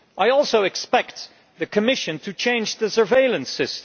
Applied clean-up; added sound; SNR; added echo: none; none; none; none.